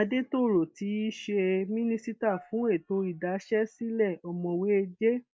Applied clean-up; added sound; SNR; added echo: neural mask model DeepFilterNet 3.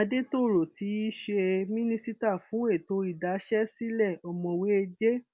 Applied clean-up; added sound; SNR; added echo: none; none; none; none.